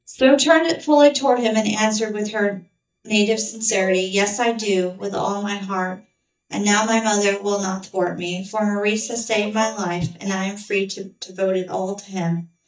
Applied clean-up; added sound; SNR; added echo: neural mask model DeepFilterNet 3.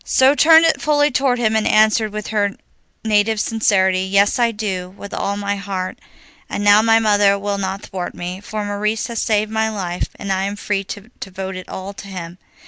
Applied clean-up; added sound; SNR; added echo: none; none; none; none.